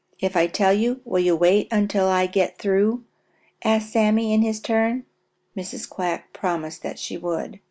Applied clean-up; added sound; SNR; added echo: none; none; none; none.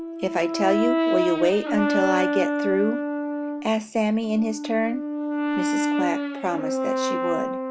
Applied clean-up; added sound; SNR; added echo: none; Brass instrument; 0 dB; none.